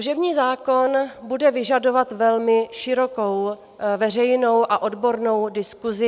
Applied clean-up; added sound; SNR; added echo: none; none; none; none.